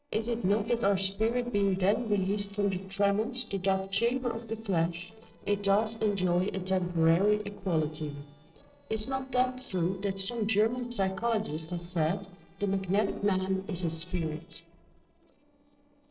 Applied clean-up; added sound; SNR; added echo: neural separator model SepFormer DNS4.